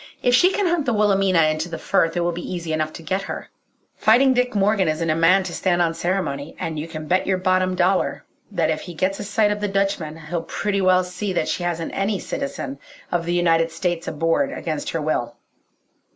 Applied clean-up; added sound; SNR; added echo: none; none; none; none.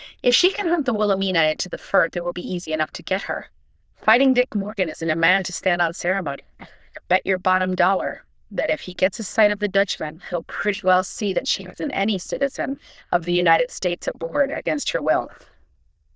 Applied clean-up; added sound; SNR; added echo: neural diffusion model UNIVERSE++.